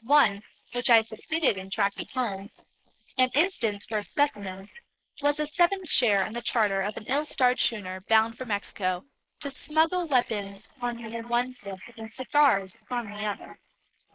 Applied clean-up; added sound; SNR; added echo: neural mask model Resemble Enhance denoiser.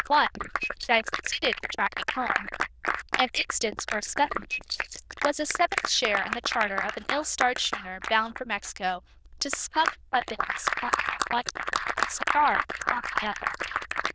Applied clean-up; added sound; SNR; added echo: neural diffusion model UNIVERSE++.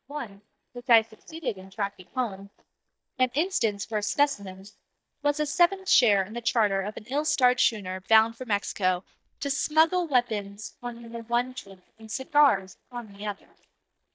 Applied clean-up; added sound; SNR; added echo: neural mask model DeepFilterNet 3.